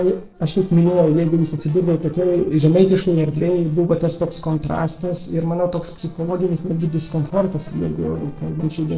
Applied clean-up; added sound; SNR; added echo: neural separator model SepFormer DNS4.